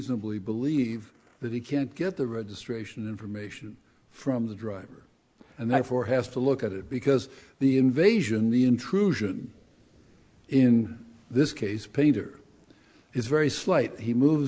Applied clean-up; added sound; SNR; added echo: neural mask model Resemble Enhance denoiser.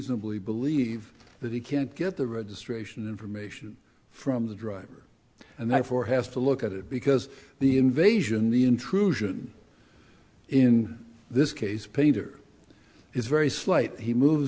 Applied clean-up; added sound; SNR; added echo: none; none; none; none.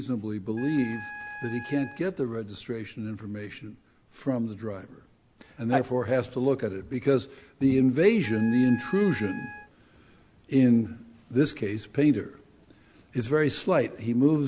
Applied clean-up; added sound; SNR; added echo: none; Wind instrument, woodwind instrument; 15 dB; none.